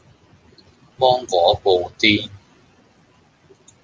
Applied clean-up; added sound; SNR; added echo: none; none; none; none.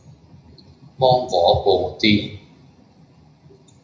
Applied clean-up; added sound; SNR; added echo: none; none; none; reverberation time 0.5 s.